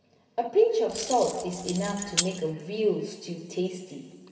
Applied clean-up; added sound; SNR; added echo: none; Keys jangling; 6 dB; reverberation time 2.1 s.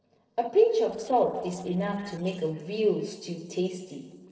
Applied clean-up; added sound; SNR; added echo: neural separator model SepFormer DNS4.